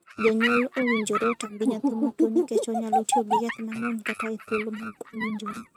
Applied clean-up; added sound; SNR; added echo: neural mask model RNNoise.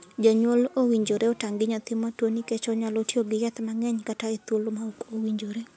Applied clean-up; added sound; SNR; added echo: none; none; none; none.